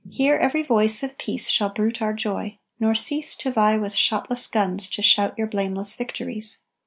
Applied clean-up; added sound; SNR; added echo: none; none; none; none.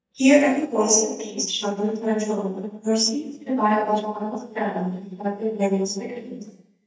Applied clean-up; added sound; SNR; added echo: neural mask model DeepFilterNet 3.